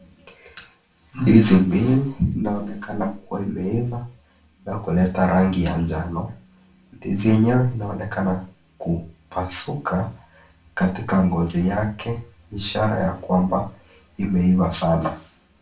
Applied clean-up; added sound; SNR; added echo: none; none; none; reverberation time 0.3 s.